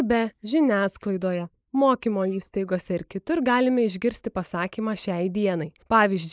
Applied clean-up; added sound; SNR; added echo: neural mask model Resemble Enhance denoiser.